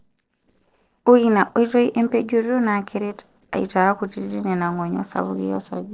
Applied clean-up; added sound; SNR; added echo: neural separator model SepFormer DNS4.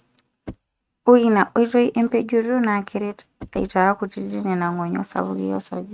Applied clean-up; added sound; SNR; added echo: neural mask model RNNoise.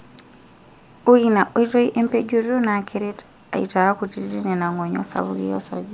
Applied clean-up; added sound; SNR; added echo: none; none; none; none.